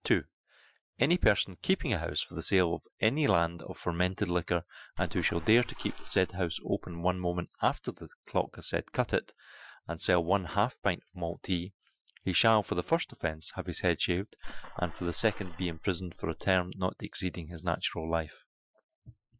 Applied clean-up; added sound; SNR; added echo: classical method Wiener filter.